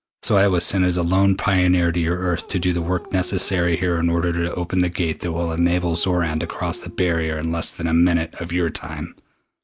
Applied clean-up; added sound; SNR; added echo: none; Dog; 18 dB; none.